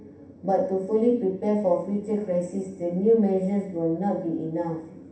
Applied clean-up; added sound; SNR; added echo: none; none; none; reverberation time 0.7 s.